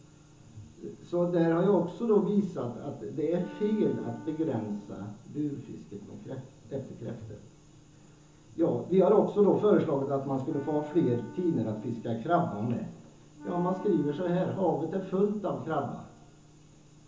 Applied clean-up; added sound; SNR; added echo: none; Wind instrument, woodwind instrument; 18 dB; reverberation time 0.8 s.